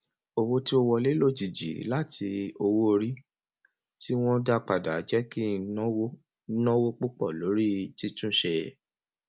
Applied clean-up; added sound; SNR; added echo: none; none; none; none.